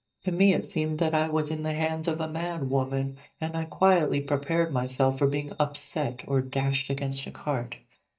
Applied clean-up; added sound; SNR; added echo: neural mask model DeepFilterNet 3.